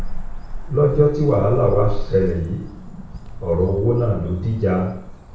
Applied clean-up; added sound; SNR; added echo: none; Cricket / Motor vehicle (road); 7 dB; reverberation time 0.6 s.